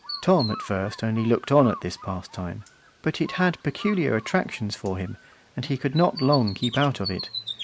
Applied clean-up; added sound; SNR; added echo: none; Bird; 14 dB; none.